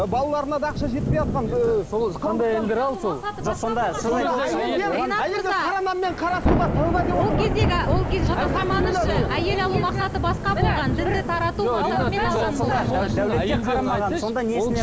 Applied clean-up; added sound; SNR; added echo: none; Thunder / Rain; 3 dB; none.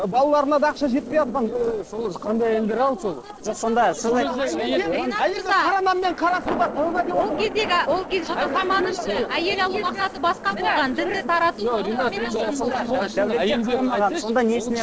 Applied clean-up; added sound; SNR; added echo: neural separator model SepFormer DNS4.